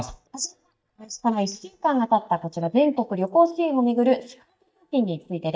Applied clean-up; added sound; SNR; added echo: neural mask model DeepFilterNet 3.